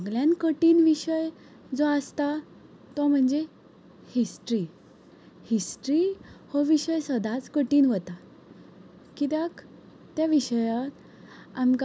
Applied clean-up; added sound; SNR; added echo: none; none; none; none.